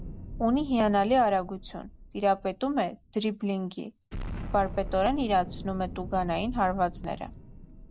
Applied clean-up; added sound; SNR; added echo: none; Explosion; 11 dB; none.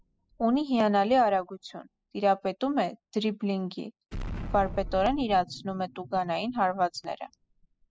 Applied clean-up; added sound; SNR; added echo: classical method spectral subtraction.